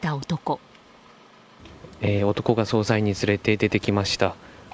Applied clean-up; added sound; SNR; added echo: none; none; none; none.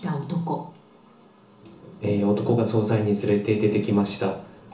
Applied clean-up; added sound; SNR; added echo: none; none; none; reverberation time 0.8 s.